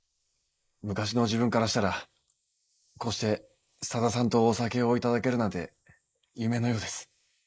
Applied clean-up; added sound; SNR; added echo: neural mask model Resemble Enhance denoiser.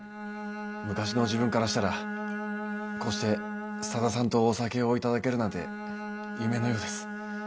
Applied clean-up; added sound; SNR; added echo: none; Bowed string instrument; 6 dB; none.